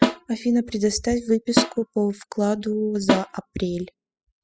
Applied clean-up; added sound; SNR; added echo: classical method spectral subtraction.